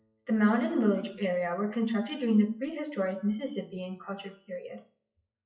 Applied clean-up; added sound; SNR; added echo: classical method WPE with log-MMSE.